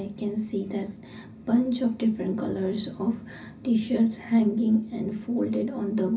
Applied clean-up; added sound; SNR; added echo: none; none; none; reverberation time 0.4 s.